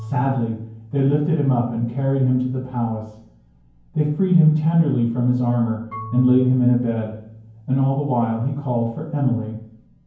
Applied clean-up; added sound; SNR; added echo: none; Marimba, xylophone / Wood; 20 dB; reverberation time 0.9 s.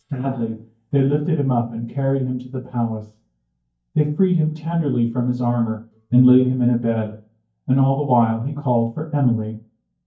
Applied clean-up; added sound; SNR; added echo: neural mask model DeepFilterNet 3.